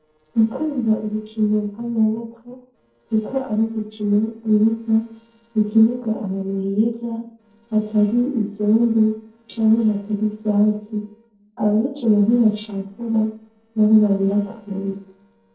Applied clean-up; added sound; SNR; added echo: neural separator model SepFormer DNS4.